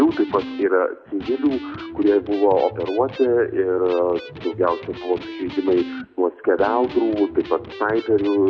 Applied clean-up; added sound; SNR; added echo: none; Electric guitar; 14 dB; reverberation time 0.9 s.